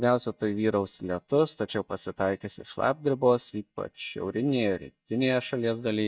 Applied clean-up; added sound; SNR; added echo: neural mask model DeepFilterNet 3.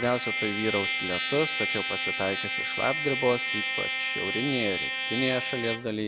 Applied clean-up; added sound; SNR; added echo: none; Trumpet; 1 dB; none.